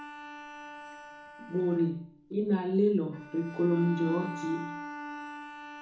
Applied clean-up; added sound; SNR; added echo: none; Bowed string instrument; 12 dB; reverberation time 0.7 s.